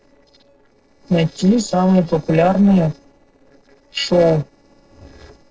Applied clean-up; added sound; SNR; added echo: neural separator model SepFormer DNS4.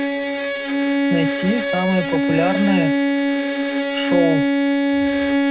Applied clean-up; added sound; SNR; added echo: none; Bowed string instrument; -5 dB; reverberation time 0.3 s.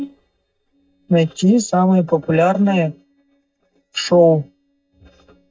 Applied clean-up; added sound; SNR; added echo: neural mask model DeepFilterNet 3.